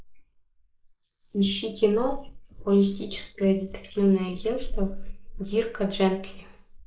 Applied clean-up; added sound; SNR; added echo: neural mask model Resemble Enhance denoiser.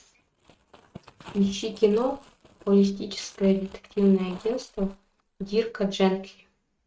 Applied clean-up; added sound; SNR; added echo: neural mask model RNNoise.